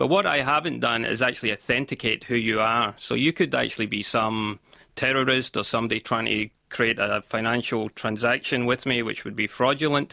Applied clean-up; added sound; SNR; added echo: none; none; none; none.